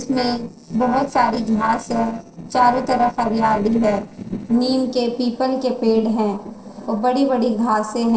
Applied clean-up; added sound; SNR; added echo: neural separator model SepFormer DNS4.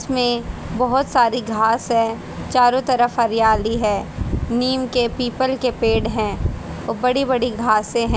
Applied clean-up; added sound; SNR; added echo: none; none; none; none.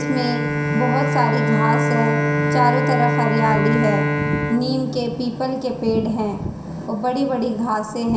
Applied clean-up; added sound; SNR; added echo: none; Bowed string instrument; 1 dB; reverberation time 0.7 s.